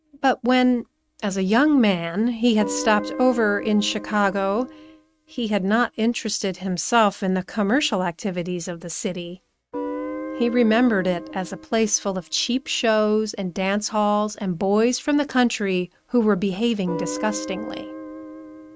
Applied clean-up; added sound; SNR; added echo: neural mask model RNNoise.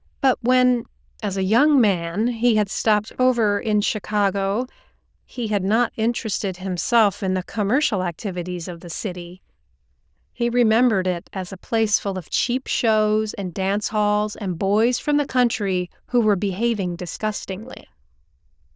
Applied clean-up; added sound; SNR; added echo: neural diffusion model UNIVERSE++.